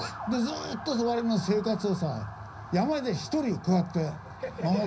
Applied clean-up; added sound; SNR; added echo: none; Motor vehicle (road) / Siren; 15 dB; reverberation time 0.5 s.